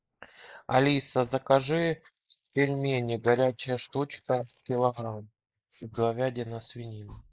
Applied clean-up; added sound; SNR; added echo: neural mask model Resemble Enhance denoiser.